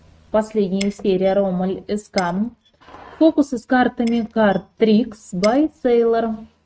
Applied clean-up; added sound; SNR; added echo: neural mask model RNNoise.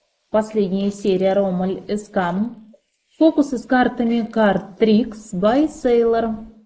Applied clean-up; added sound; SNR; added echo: neural mask model Resemble Enhance denoiser.